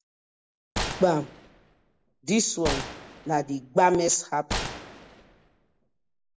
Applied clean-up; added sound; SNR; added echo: none; Gunshot, gunfire; 8 dB; none.